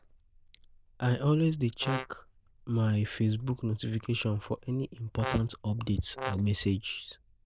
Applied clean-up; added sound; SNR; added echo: neural diffusion model UNIVERSE++.